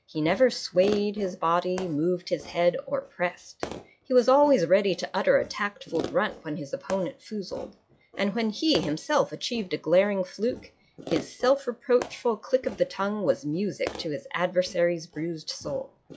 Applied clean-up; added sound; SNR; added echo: classical method log-MMSE.